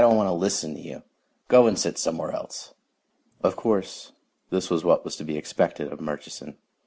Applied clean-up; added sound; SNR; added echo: none; none; none; none.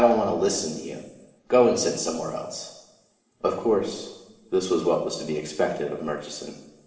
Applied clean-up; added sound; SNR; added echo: none; none; none; reverberation time 1.1 s.